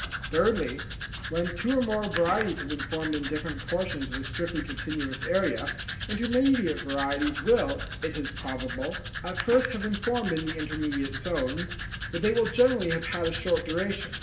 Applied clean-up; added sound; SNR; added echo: none; Domestic sounds, home sounds; 7 dB; reverberation time 0.7 s.